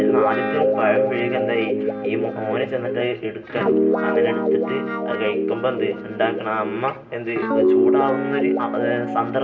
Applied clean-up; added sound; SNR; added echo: none; Guitar; -3 dB; reverberation time 2.2 s.